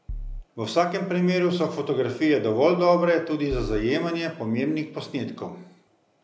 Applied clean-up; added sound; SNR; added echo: none; Bass drum; 8 dB; none.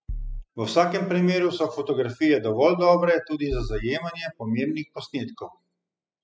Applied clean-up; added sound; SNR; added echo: classical method spectral subtraction.